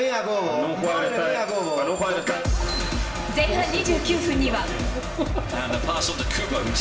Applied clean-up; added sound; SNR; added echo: none; Cheering; 18 dB; reverberation time 1.9 s.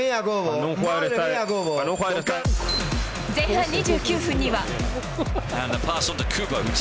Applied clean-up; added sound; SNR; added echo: none; none; none; none.